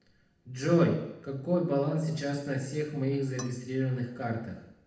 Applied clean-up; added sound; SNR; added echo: none; Cutlery, silverware / Dishes, pots, and pans; 18 dB; reverberation time 0.8 s.